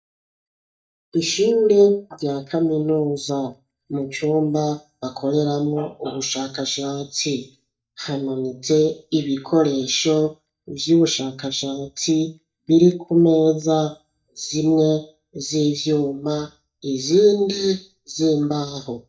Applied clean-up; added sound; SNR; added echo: neural mask model DeepFilterNet 3.